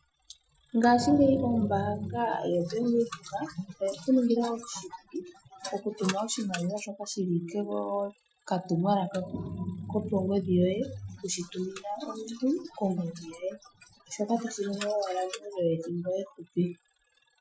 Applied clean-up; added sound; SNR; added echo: classical method Wiener filter.